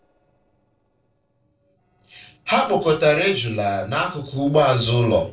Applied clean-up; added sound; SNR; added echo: neural separator model SepFormer DNS4.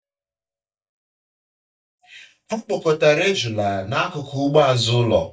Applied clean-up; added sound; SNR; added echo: neural mask model DeepFilterNet 3.